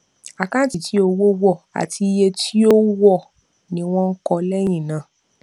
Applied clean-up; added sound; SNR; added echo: none; none; none; none.